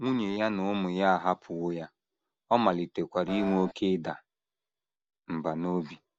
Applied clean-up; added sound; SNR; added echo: none; Piano; 7 dB; none.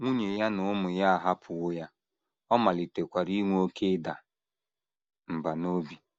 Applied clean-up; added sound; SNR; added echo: none; none; none; none.